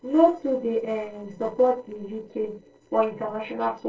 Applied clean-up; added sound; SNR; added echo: neural separator model SepFormer DNS4.